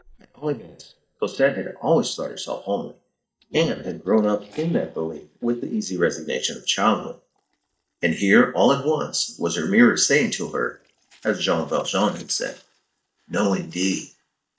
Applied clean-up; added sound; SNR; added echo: neural mask model DeepFilterNet 3.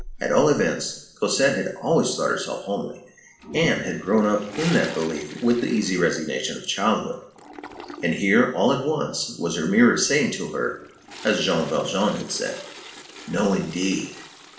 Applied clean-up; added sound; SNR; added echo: none; Toilet flush; 18 dB; reverberation time 0.6 s.